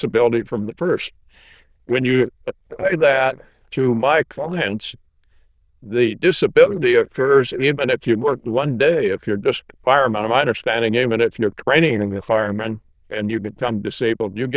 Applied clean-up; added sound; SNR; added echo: neural diffusion model UNIVERSE++.